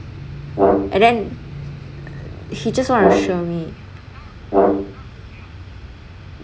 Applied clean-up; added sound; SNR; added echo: none; Brass instrument; -2 dB; none.